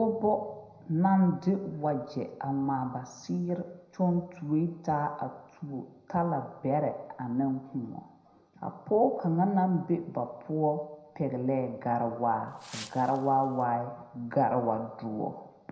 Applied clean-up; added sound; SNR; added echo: none; Wind; 18 dB; reverberation time 0.7 s.